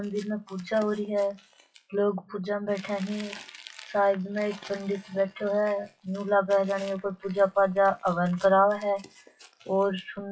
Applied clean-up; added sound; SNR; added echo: classical method WPE with log-MMSE.